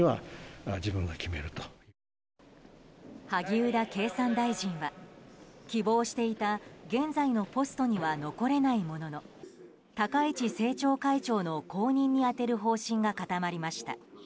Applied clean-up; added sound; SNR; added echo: none; none; none; none.